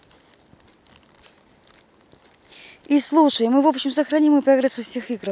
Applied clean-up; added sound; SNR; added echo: none; none; none; none.